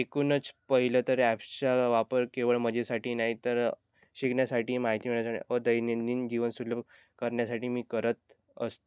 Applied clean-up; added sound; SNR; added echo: none; none; none; none.